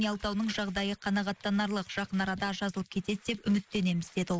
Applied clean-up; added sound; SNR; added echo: neural mask model Resemble Enhance denoiser.